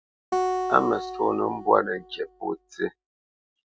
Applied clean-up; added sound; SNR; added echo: none; Acoustic guitar; 4 dB; none.